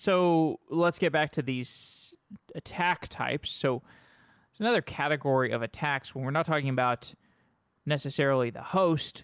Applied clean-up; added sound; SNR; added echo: none; none; none; none.